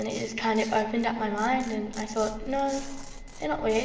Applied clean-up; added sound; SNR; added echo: none; Tearing; 19 dB; reverberation time 2.5 s.